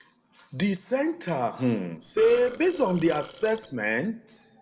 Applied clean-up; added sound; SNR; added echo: neural separator model SepFormer DNS4.